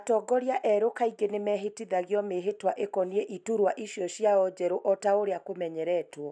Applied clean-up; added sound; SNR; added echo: none; none; none; none.